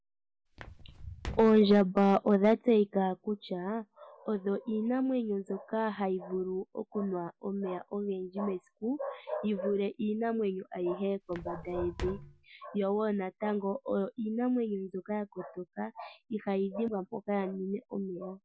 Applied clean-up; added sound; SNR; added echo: none; Walk, footsteps; 12 dB; none.